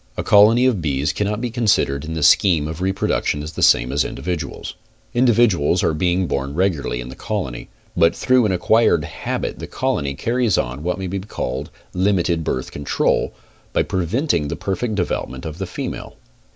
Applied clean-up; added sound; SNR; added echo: none; none; none; none.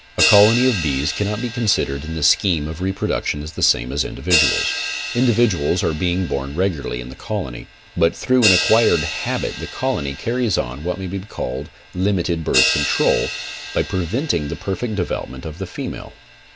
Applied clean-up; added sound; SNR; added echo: none; Crash cymbal; 6 dB; none.